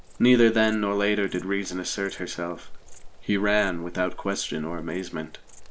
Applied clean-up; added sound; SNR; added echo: none; Insect; 12 dB; none.